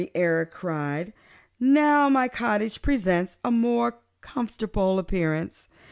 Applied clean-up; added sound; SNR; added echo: none; none; none; none.